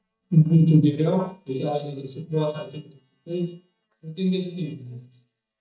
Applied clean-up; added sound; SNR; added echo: neural mask model DeepFilterNet 3.